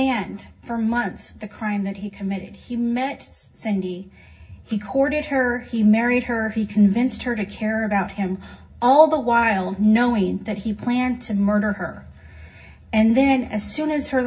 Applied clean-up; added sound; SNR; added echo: none; none; none; reverberation time 0.4 s.